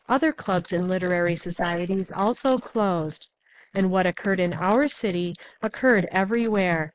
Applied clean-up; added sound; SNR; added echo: neural mask model Resemble Enhance denoiser.